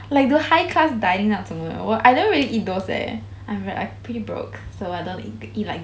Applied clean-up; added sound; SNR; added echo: none; none; none; none.